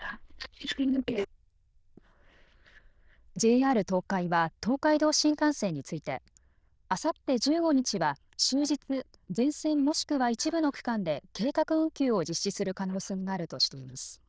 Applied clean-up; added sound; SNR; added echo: neural diffusion model UNIVERSE++.